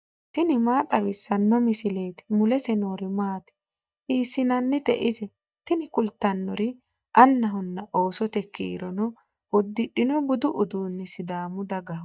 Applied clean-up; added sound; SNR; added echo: neural mask model DeepFilterNet 3.